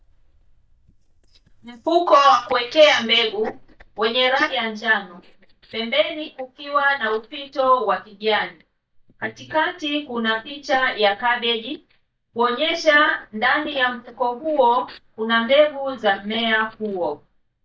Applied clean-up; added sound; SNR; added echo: neural mask model DeepFilterNet 3.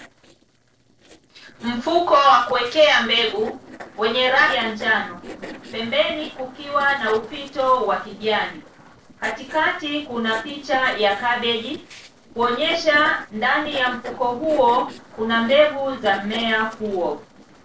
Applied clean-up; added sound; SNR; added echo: neural separator model SepFormer DNS4.